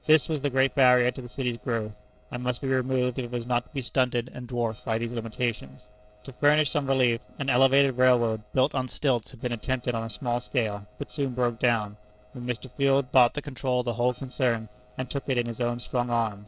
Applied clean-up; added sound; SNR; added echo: neural separator model SepFormer DNS4.